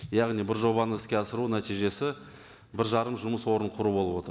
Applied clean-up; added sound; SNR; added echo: none; none; none; none.